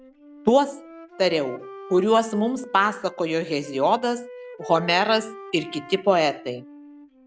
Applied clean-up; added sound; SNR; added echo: none; Wind instrument, woodwind instrument; 18 dB; none.